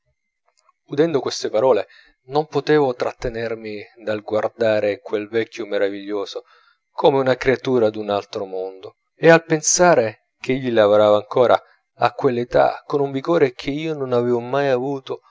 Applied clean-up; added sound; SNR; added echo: none; none; none; none.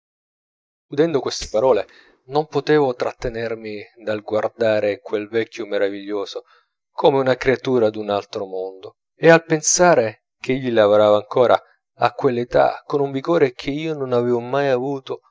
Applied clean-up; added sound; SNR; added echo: neural mask model DeepFilterNet 3.